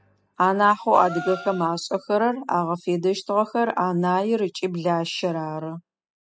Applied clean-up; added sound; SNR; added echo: classical method spectral subtraction.